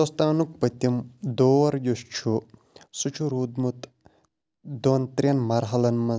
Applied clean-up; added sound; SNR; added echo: none; none; none; none.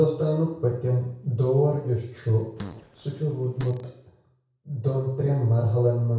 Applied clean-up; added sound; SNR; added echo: none; Fart; 17 dB; reverberation time 0.6 s.